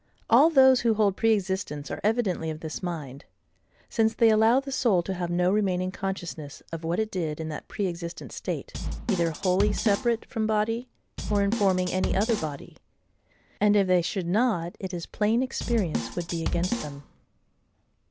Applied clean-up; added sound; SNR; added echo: none; Drum kit; 5 dB; none.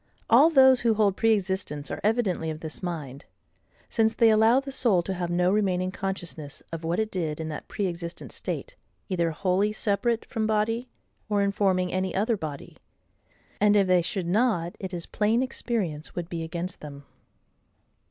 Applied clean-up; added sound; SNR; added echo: none; none; none; none.